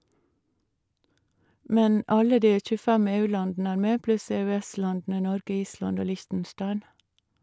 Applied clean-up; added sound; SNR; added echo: none; none; none; none.